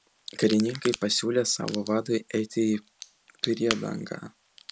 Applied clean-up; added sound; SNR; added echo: none; Crack / Crackle; 13 dB; none.